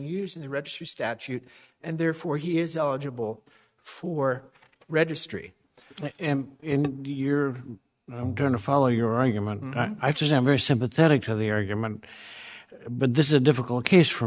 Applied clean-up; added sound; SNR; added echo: neural mask model RNNoise.